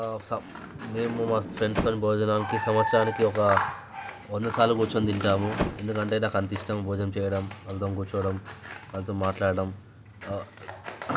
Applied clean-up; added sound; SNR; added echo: none; Scissors + Sliding door; 9 dB; none.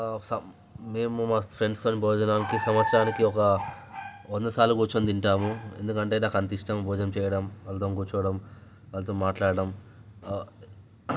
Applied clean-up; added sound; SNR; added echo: none; none; none; none.